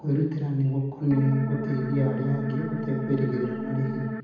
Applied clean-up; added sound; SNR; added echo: none; Organ; 6 dB; reverberation time 0.8 s.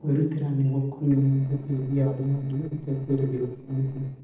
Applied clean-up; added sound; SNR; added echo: neural separator model SepFormer DNS4.